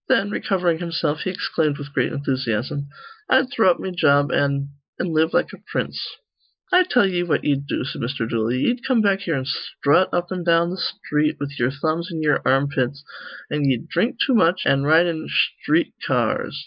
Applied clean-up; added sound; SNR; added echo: neural mask model Resemble Enhance denoiser.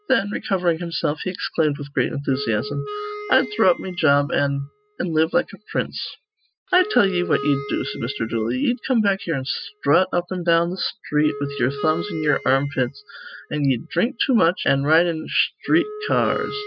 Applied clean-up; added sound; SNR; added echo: classical method spectral subtraction.